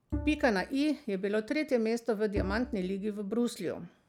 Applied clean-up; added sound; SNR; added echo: none; Bowed string instrument; 11 dB; none.